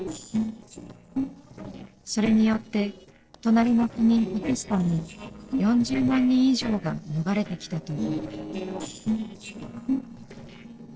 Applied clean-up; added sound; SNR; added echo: neural separator model SepFormer DNS4.